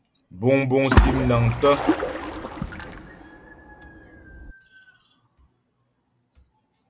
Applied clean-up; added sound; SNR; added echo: none; Splash, splatter; -2 dB; none.